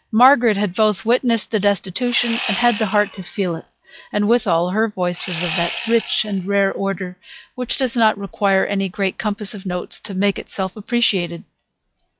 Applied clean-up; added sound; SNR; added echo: classical method log-MMSE.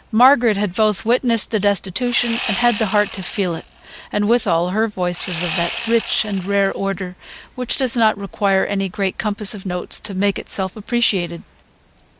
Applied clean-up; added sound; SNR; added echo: none; Sawing; 9 dB; none.